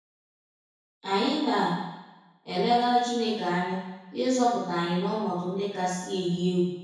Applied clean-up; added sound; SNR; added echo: none; none; none; reverberation time 1.0 s.